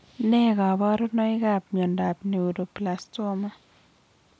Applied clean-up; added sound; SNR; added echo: none; none; none; none.